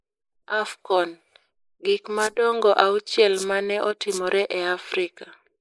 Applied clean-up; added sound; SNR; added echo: neural mask model Resemble Enhance denoiser.